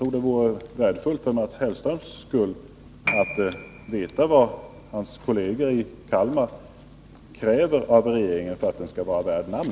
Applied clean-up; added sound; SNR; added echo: none; Piano; 16 dB; none.